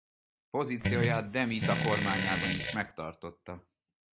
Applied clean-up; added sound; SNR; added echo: none; Fart; -4 dB; none.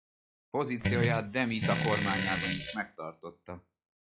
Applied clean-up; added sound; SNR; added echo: classical method log-MMSE.